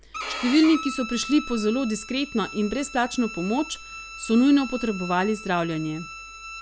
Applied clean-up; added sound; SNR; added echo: none; Bowed string instrument; 12 dB; none.